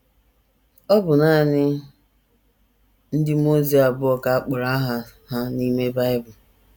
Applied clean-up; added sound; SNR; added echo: none; none; none; none.